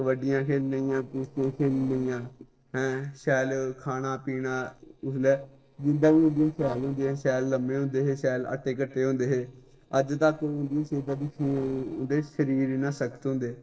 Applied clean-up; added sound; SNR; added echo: neural separator model SepFormer DNS4.